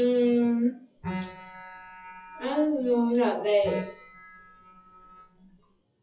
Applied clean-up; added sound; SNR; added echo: classical method WPE with log-MMSE.